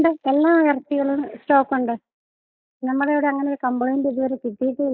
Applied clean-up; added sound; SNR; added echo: neural mask model Resemble Enhance denoiser.